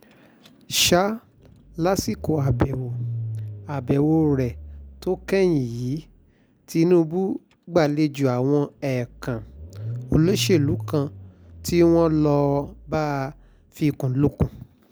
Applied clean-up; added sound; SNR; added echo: none; Engine starting / Car; 14 dB; none.